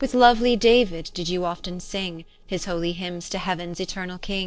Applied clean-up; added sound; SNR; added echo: neural separator model SepFormer DNS4.